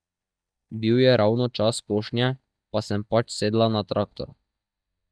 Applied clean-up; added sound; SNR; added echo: neural mask model DeepFilterNet 3.